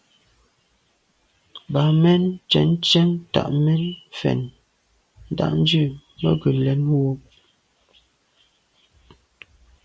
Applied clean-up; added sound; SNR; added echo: none; none; none; none.